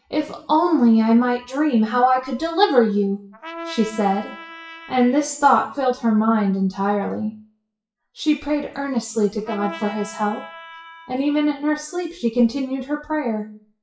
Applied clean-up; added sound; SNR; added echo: classical method WPE with log-MMSE.